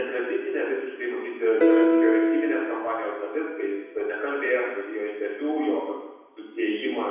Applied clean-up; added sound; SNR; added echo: none; Piano; -3 dB; reverberation time 1.1 s.